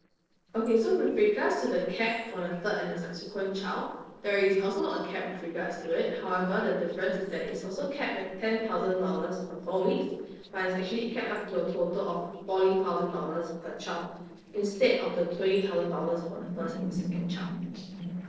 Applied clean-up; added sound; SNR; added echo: neural separator model SepFormer DNS4.